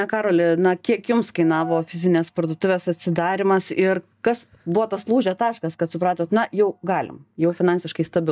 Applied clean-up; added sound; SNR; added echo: neural mask model DeepFilterNet 3.